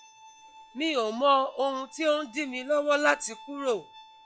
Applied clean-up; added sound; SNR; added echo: classical method log-MMSE.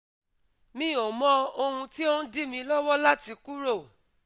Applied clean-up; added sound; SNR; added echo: none; none; none; none.